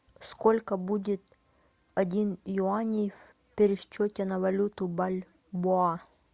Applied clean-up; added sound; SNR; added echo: none; none; none; none.